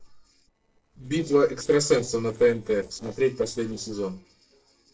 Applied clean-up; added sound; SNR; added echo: neural separator model SepFormer DNS4.